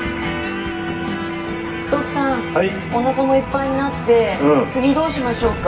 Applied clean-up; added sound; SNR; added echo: none; Subway, metro, underground; 11 dB; reverberation time 1.6 s.